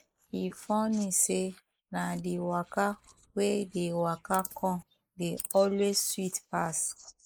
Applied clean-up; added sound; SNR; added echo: neural mask model Resemble Enhance denoiser.